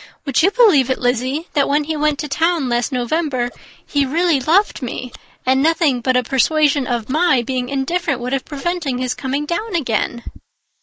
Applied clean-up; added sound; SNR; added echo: neural mask model Resemble Enhance denoiser.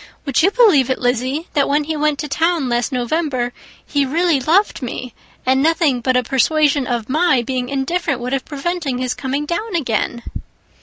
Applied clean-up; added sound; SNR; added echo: none; none; none; none.